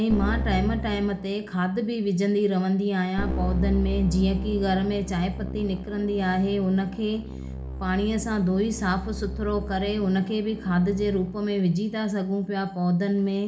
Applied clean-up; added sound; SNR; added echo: none; Keyboard (musical); 8 dB; reverberation time 0.4 s.